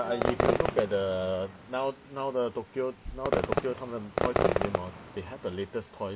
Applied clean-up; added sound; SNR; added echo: none; Fireworks; 0 dB; none.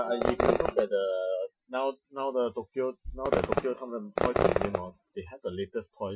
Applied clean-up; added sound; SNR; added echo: classical method Wiener filter.